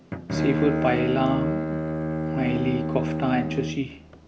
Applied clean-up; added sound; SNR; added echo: none; Bowed string instrument; 0 dB; none.